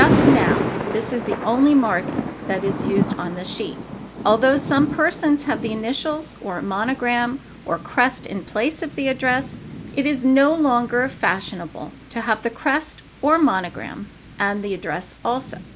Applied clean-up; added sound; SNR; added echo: none; Thunder; 6 dB; none.